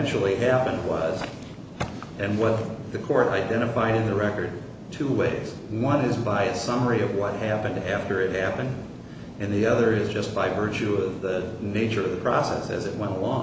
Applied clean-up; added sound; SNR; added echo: none; none; none; none.